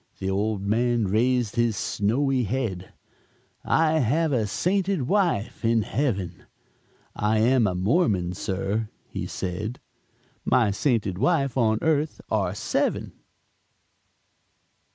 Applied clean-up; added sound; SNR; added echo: none; none; none; none.